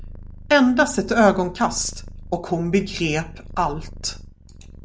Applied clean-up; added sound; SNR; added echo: none; Purr; 15 dB; none.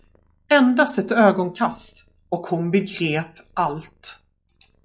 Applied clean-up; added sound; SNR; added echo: classical method log-MMSE.